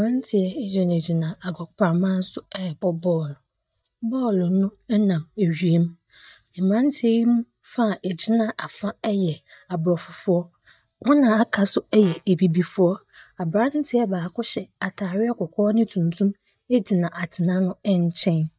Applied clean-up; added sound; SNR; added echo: neural mask model DeepFilterNet 3.